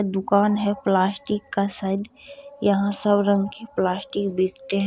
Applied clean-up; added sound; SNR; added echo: none; none; none; none.